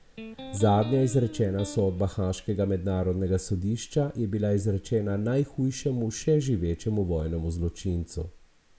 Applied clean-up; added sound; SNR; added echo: none; Electric guitar; 14 dB; none.